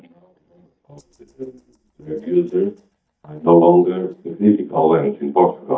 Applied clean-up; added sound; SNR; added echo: neural mask model DeepFilterNet 3.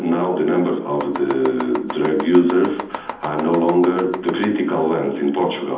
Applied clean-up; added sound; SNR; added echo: none; Domestic sounds, home sounds; 11 dB; reverberation time 0.8 s.